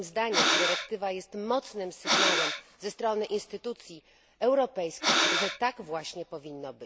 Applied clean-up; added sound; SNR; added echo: none; Breathing; -4 dB; none.